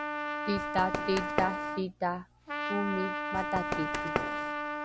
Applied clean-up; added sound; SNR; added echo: none; Run + Trumpet; 0 dB; none.